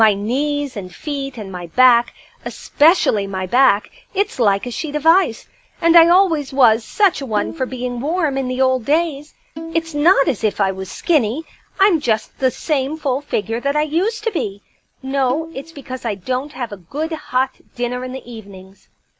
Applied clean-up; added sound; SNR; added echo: none; Bowed string instrument; 15 dB; none.